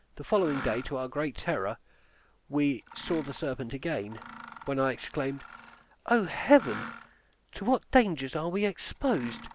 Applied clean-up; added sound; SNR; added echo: none; Mechanisms; 17 dB; none.